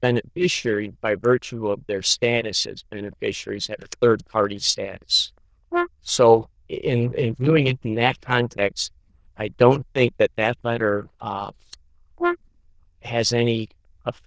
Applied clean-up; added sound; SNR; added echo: neural diffusion model UNIVERSE++.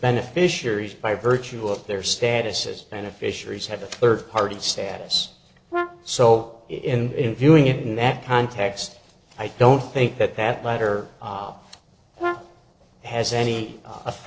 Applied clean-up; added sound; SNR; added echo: neural separator model SepFormer DNS4.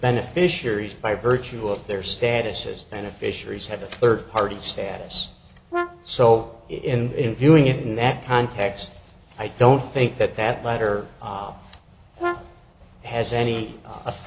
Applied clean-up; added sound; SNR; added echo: none; Brass instrument; 9 dB; none.